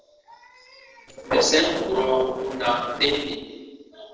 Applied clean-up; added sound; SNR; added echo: neural separator model SepFormer DNS4.